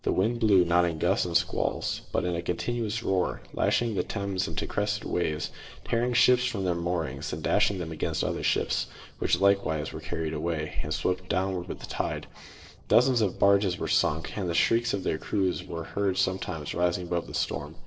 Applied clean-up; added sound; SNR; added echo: neural separator model SepFormer DNS4.